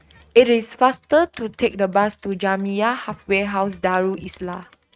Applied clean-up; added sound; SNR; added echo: neural mask model RNNoise.